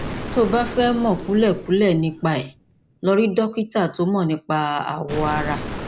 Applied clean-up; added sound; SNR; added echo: none; Explosion; 12 dB; none.